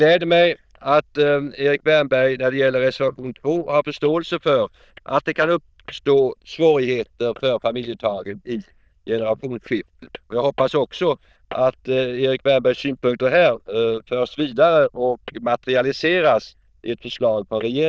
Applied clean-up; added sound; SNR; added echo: neural diffusion model UNIVERSE++.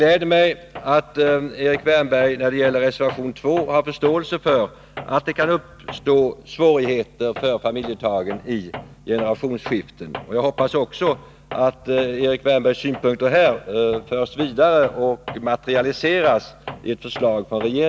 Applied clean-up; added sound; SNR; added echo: none; Tools; 17 dB; none.